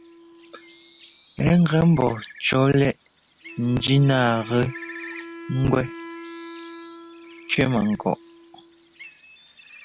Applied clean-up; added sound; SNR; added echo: none; Bird + Wind instrument, woodwind instrument; 17 dB; none.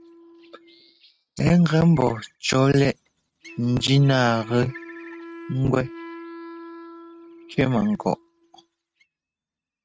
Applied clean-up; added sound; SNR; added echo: neural mask model RNNoise.